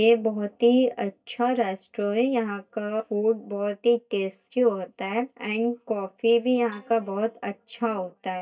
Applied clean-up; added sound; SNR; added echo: neural mask model DeepFilterNet 3.